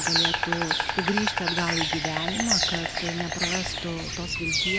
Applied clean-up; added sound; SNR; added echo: none; Insect; -4 dB; none.